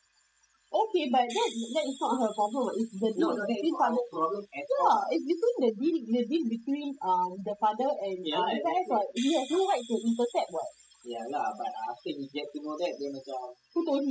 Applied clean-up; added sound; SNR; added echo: classical method spectral subtraction.